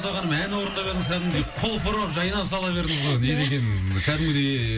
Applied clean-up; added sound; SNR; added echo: none; none; none; none.